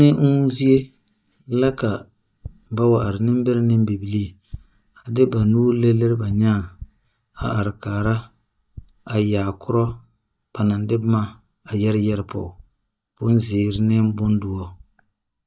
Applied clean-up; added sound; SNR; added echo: neural mask model DeepFilterNet 3.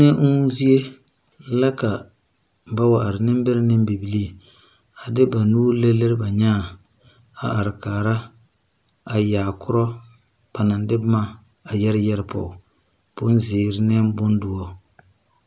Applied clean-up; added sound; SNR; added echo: none; none; none; none.